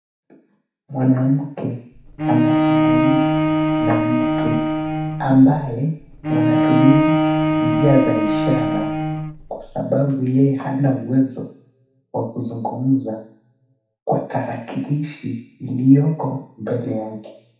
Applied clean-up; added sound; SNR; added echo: none; Bowed string instrument; -2 dB; reverberation time 0.7 s.